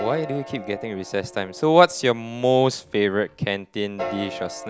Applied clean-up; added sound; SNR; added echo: none; Piano; 14 dB; none.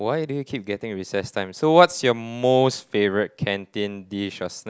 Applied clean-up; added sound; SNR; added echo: none; none; none; none.